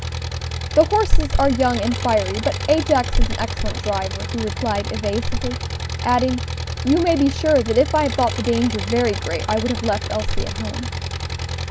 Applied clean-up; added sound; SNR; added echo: none; Engine; 6 dB; none.